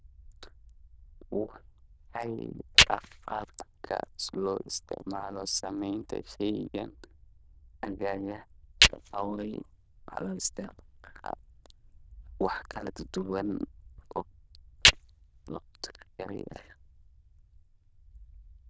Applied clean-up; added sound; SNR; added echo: neural diffusion model UNIVERSE++.